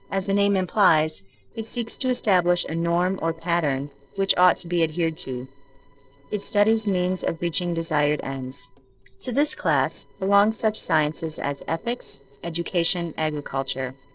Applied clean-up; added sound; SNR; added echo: neural separator model SepFormer DNS4.